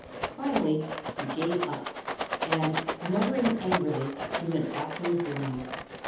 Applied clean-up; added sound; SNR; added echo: none; Rattle; 3 dB; reverberation time 1.3 s.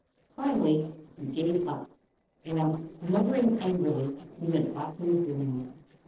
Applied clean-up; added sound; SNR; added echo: neural separator model SepFormer DNS4.